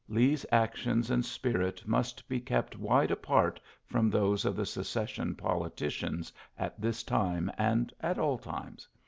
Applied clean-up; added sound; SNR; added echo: none; none; none; none.